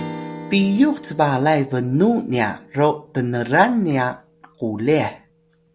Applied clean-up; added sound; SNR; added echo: none; Strum; 18 dB; none.